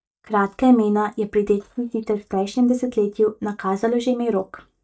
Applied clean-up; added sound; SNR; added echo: neural mask model DeepFilterNet 3.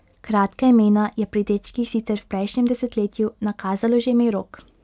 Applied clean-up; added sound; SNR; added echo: none; none; none; none.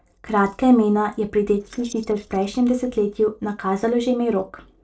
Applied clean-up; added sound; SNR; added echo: neural separator model SepFormer DNS4.